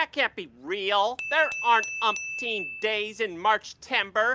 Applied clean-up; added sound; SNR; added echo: none; Glass / Bell; 10 dB; none.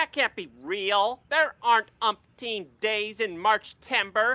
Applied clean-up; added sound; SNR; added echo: none; none; none; none.